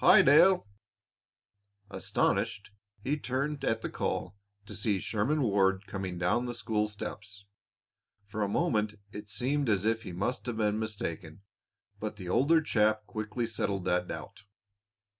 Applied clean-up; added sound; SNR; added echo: none; none; none; none.